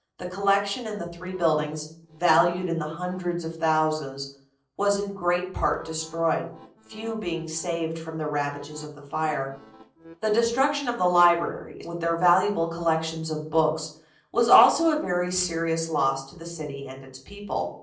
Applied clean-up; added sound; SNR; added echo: neural separator model SepFormer DNS4.